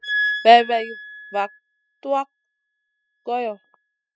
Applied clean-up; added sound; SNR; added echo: classical method spectral subtraction.